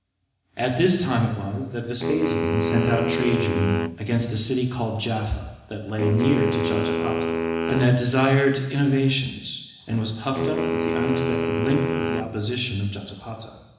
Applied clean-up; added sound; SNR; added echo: none; Wind instrument, woodwind instrument; 3 dB; reverberation time 1.0 s.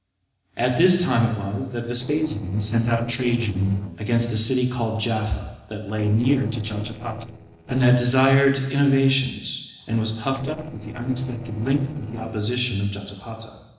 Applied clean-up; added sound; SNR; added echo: neural separator model SepFormer DNS4.